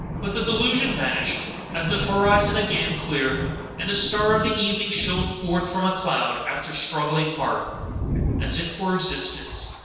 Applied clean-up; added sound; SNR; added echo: none; Thunder; 7 dB; reverberation time 1.2 s.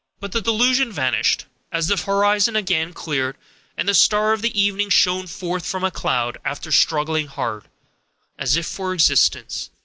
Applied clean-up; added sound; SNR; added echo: none; none; none; none.